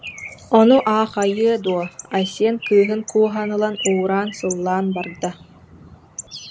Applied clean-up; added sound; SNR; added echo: none; Bird; 16 dB; none.